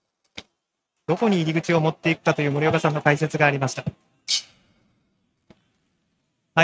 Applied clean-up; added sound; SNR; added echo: neural mask model RNNoise.